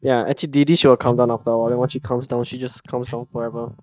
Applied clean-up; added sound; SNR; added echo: neural mask model DeepFilterNet 3.